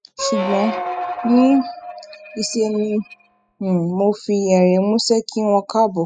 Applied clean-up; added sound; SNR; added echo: classical method spectral subtraction.